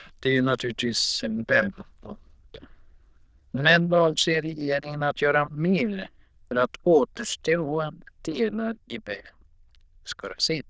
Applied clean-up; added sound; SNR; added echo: neural diffusion model UNIVERSE++.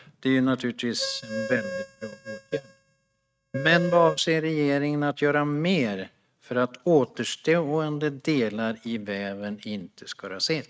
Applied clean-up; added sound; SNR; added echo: neural mask model RNNoise.